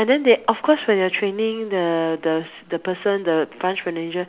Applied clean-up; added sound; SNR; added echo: none; none; none; none.